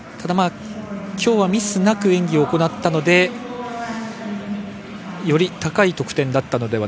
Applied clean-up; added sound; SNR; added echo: none; none; none; none.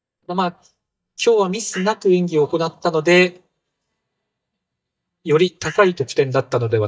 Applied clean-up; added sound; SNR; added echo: neural mask model DeepFilterNet 3.